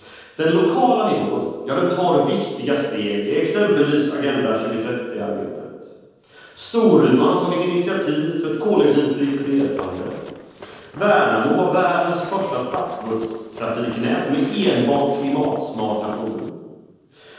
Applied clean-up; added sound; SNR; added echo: neural separator model SepFormer DNS4.